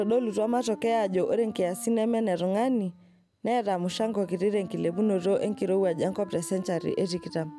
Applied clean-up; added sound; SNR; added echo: none; Wind instrument, woodwind instrument; 19 dB; none.